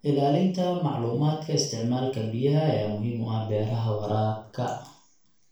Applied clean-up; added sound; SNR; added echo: none; none; none; reverberation time 0.4 s.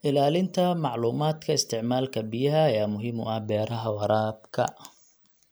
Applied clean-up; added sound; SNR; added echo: none; none; none; none.